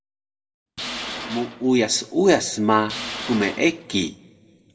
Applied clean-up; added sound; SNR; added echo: none; Tools; 11 dB; reverberation time 0.3 s.